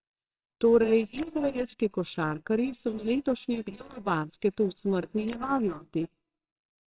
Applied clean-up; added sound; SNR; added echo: neural separator model SepFormer WHAMR!.